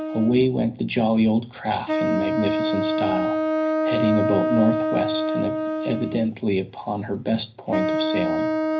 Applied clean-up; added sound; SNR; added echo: none; Wind instrument, woodwind instrument; 0 dB; reverberation time 0.5 s.